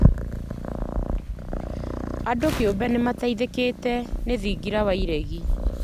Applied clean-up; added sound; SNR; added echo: none; Purr; -1 dB; none.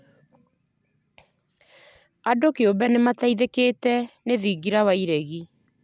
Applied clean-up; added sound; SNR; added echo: none; none; none; none.